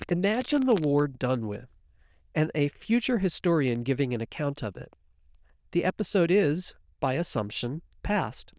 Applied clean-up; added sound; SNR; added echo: neural diffusion model UNIVERSE++.